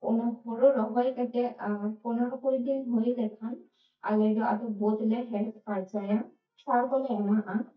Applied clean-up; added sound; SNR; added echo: neural mask model DeepFilterNet 3.